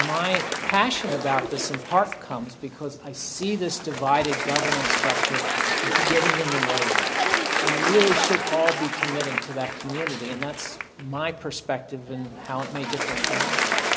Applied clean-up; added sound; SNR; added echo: none; Applause; -1 dB; none.